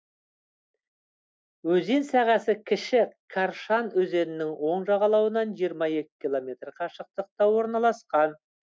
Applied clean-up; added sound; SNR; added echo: none; none; none; none.